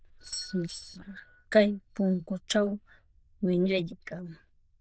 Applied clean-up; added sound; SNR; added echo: neural diffusion model UNIVERSE++.